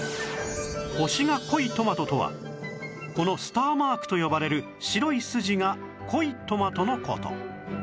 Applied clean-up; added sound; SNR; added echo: none; none; none; none.